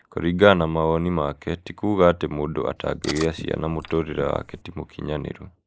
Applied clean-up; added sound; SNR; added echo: neural mask model Resemble Enhance denoiser.